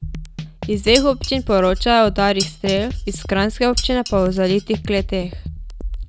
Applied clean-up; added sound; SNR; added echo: none; Dishes, pots, and pans + Drum kit; 8 dB; none.